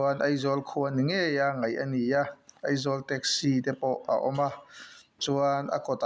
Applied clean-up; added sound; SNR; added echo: none; none; none; none.